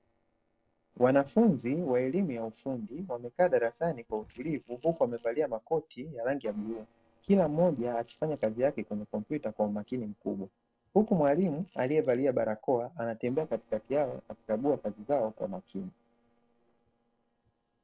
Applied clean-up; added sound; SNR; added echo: neural separator model SepFormer DNS4.